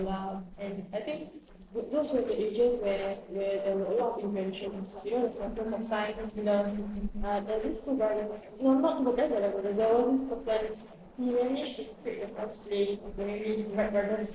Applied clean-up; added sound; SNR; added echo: neural separator model SepFormer DNS4.